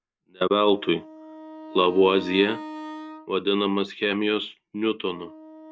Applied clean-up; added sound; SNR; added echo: none; Wind instrument, woodwind instrument; 16 dB; none.